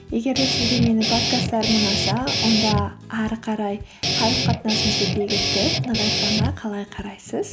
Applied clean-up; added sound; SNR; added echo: none; Guitar; -2 dB; none.